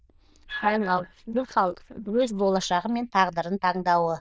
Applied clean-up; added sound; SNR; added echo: neural diffusion model UNIVERSE++.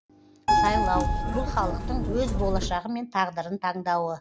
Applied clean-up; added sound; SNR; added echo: none; Keyboard (musical); -4 dB; none.